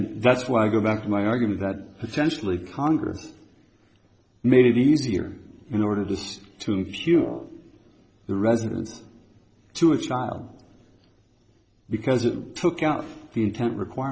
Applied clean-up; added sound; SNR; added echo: neural separator model SepFormer DNS4.